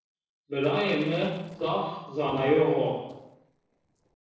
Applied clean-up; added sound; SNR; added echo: neural separator model SepFormer DNS4.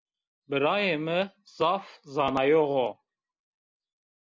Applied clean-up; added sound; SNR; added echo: none; none; none; none.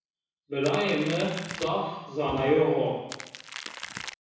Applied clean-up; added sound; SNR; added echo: none; Crackle; 12 dB; reverberation time 1.1 s.